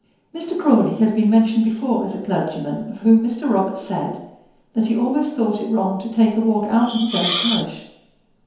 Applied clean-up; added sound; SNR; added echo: none; Hiss; 5 dB; reverberation time 0.9 s.